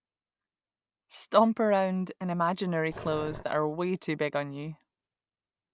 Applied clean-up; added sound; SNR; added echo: none; Growling; 14 dB; none.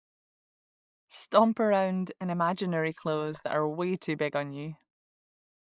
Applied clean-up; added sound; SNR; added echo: neural mask model Resemble Enhance denoiser.